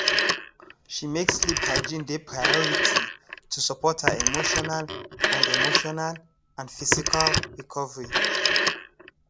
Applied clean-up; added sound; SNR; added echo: none; Telephone; -4 dB; none.